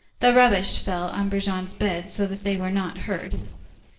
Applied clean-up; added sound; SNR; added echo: neural separator model SepFormer DNS4.